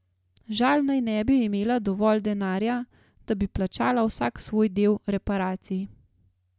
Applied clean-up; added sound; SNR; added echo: none; none; none; none.